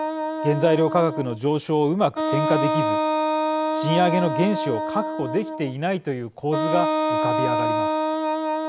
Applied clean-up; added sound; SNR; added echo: none; Wind instrument, woodwind instrument; 0 dB; none.